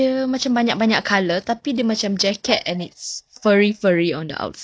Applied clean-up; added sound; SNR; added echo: neural mask model DeepFilterNet 3.